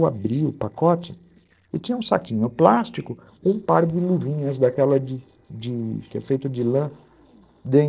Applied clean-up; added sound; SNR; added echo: neural separator model SepFormer DNS4.